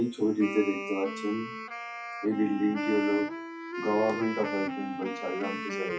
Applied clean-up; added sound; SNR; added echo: classical method WPE with log-MMSE.